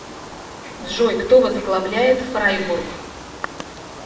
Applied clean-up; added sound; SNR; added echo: none; Wild animals; 14 dB; reverberation time 0.7 s.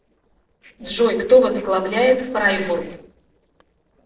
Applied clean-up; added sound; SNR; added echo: neural separator model SepFormer DNS4.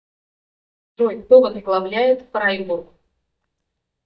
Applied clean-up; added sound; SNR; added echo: neural mask model DeepFilterNet 3.